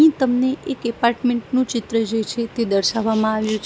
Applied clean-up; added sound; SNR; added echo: none; none; none; none.